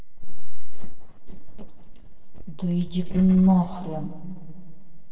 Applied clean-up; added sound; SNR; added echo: neural separator model SepFormer DNS4.